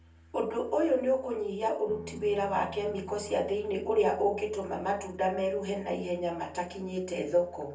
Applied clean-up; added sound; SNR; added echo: none; Guitar; 20 dB; reverberation time 0.3 s.